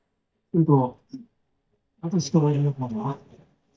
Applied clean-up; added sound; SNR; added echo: neural mask model DeepFilterNet 3.